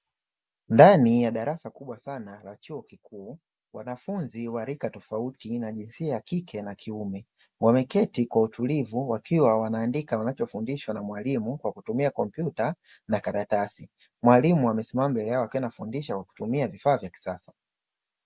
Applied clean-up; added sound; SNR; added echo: none; none; none; none.